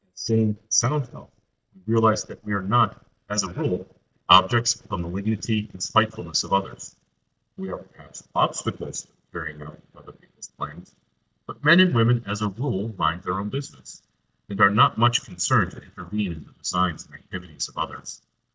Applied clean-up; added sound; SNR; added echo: neural mask model DeepFilterNet 3.